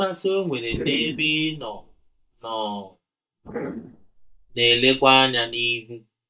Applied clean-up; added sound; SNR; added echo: neural mask model DeepFilterNet 3.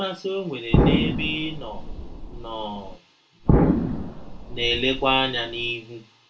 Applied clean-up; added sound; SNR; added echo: none; Explosion; -4 dB; reverberation time 0.2 s.